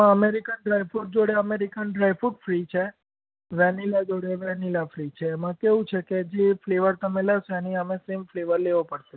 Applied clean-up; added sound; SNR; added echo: none; none; none; none.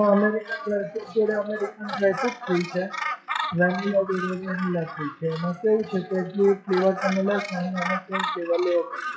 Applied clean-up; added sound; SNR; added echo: classical method WPE with log-MMSE.